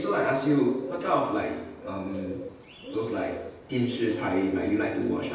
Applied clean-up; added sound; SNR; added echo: none; Bird; 12 dB; reverberation time 0.9 s.